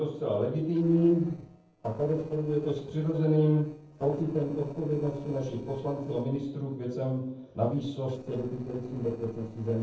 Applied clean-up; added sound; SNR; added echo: neural separator model SepFormer DNS4.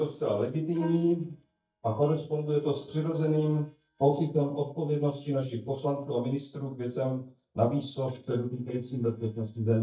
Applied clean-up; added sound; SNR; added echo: neural mask model DeepFilterNet 3.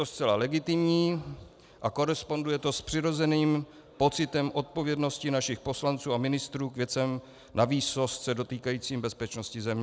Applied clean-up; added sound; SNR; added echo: none; none; none; none.